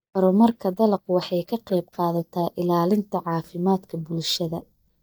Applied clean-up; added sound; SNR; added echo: neural mask model DeepFilterNet 3.